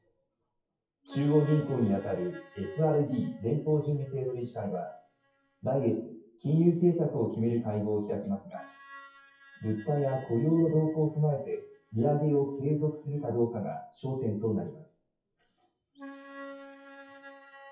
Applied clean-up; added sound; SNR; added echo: classical method WPE with log-MMSE.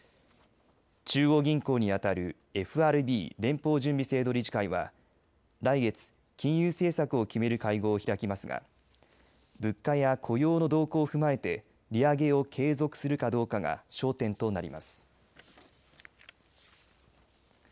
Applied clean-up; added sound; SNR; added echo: none; none; none; none.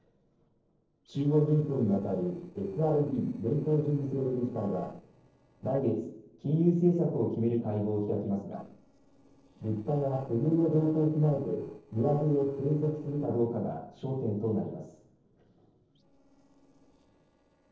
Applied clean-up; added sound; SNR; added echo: neural separator model SepFormer DNS4.